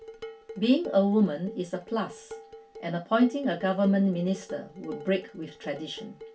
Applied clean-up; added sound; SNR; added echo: none; Dishes, pots, and pans; 16 dB; reverberation time 0.2 s.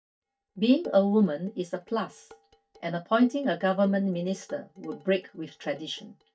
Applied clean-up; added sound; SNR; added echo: neural mask model DeepFilterNet 3.